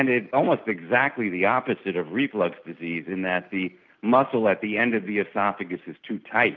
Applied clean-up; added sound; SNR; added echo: none; none; none; none.